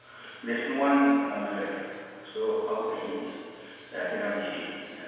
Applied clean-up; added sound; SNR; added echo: none; none; none; reverberation time 1.9 s.